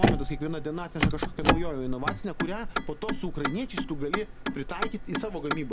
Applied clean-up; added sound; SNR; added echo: none; Motor vehicle (road); -4 dB; none.